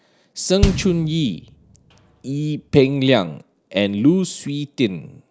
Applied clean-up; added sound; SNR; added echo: none; Bass drum; 7 dB; none.